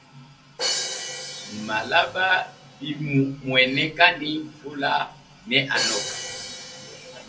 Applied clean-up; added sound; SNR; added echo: none; Crash cymbal; 9 dB; reverberation time 0.2 s.